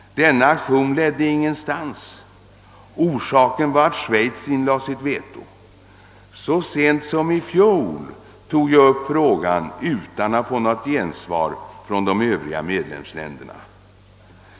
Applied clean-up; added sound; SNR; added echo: none; none; none; none.